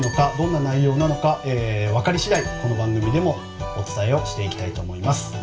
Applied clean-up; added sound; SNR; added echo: none; Marimba, xylophone; 18 dB; reverberation time 0.3 s.